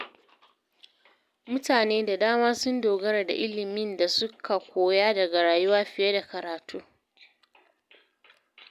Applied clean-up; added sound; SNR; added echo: none; none; none; none.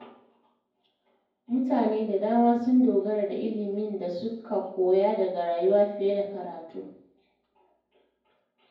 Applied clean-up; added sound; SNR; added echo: none; none; none; reverberation time 0.9 s.